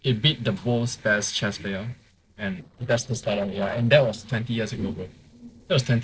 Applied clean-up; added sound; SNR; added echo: neural separator model SepFormer DNS4.